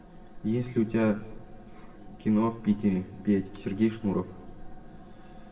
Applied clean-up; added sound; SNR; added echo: none; none; none; reverberation time 1.2 s.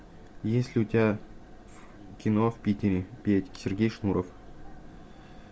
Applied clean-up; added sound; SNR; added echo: none; none; none; none.